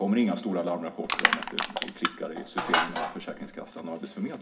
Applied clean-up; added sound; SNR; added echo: none; Crushing; -2 dB; reverberation time 0.4 s.